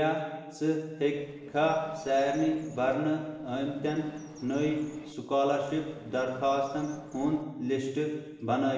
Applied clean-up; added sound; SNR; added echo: neural separator model SepFormer DNS4.